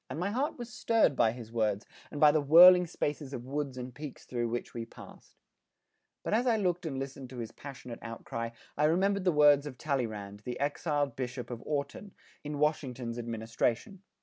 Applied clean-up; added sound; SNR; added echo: none; none; none; none.